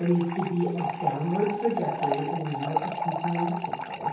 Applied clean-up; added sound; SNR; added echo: none; Fill (with liquid) / Trickle, dribble; 3 dB; reverberation time 0.9 s.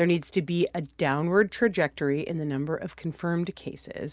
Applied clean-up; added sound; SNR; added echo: none; none; none; none.